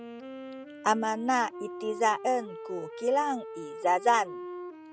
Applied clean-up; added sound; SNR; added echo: none; Wind instrument, woodwind instrument; 12 dB; none.